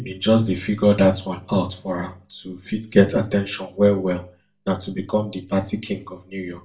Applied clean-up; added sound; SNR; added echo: none; none; none; reverberation time 0.3 s.